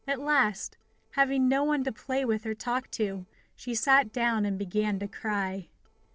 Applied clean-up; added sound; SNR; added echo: neural separator model SepFormer DNS4.